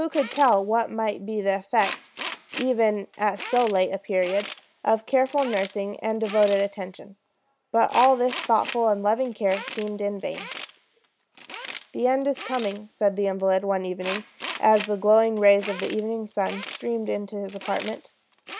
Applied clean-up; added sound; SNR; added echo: none; Tools; 12 dB; none.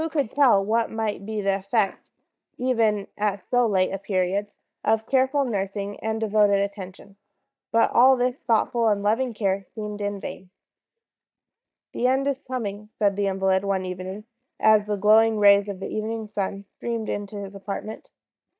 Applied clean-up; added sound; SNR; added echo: neural mask model DeepFilterNet 3.